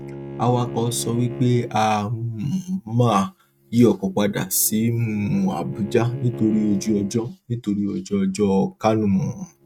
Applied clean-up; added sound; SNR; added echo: neural mask model RNNoise.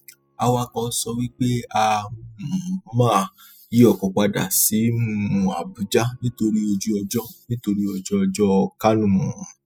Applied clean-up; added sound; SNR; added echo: classical method spectral subtraction.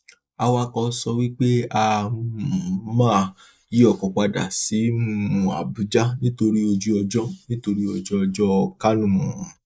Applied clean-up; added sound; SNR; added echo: neural mask model Resemble Enhance denoiser.